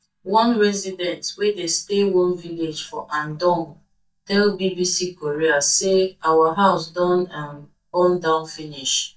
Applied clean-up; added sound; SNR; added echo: neural mask model DeepFilterNet 3.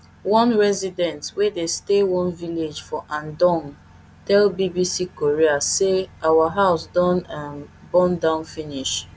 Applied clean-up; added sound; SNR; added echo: none; none; none; none.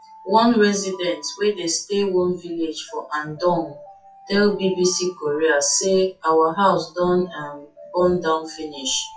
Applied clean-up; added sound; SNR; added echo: classical method WPE with log-MMSE.